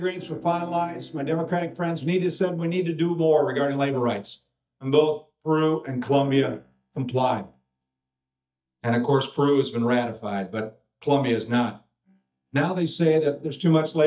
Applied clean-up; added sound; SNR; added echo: neural mask model DeepFilterNet 3.